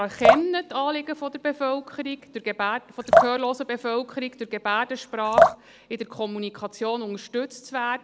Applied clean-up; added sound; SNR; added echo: none; Drip; -3 dB; none.